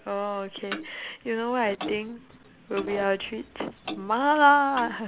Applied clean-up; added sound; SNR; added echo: none; Clock; 15 dB; none.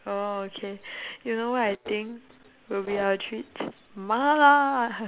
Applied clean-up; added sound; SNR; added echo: none; none; none; none.